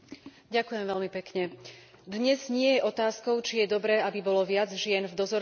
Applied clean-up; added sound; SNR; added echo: none; none; none; none.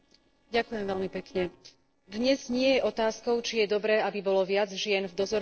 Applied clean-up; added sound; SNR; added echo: neural separator model SepFormer DNS4.